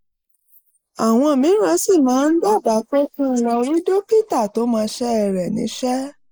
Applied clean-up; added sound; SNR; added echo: neural mask model Resemble Enhance denoiser.